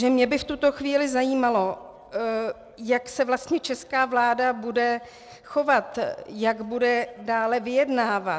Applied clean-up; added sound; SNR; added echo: none; none; none; none.